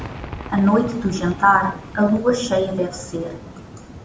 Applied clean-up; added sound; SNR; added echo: none; Cheering / Fireworks; 18 dB; none.